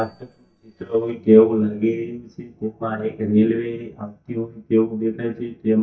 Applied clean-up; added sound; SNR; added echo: neural mask model DeepFilterNet 3.